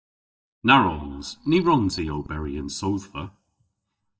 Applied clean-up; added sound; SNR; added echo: neural mask model DeepFilterNet 3.